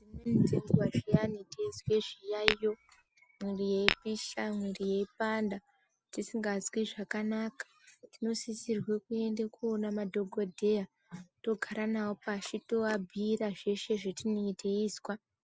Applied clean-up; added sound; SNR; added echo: none; Tap / Glass; 1 dB; none.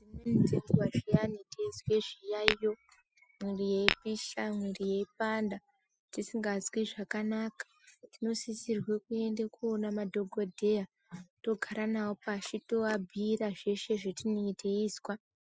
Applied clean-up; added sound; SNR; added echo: classical method spectral subtraction.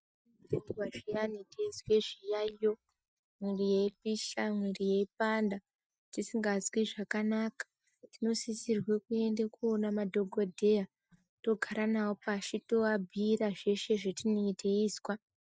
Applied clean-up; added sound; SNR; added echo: neural mask model DeepFilterNet 3.